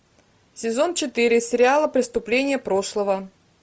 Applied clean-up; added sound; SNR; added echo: none; none; none; none.